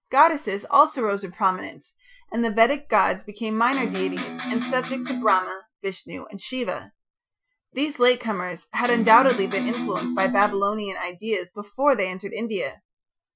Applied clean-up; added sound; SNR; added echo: classical method Wiener filter.